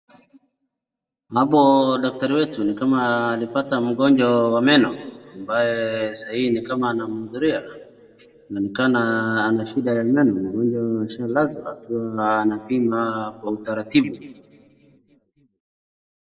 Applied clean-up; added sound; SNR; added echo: none; none; none; reverberation time 1.3 s.